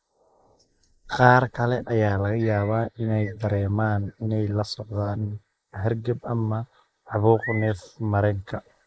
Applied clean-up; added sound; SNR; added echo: neural mask model Resemble Enhance denoiser.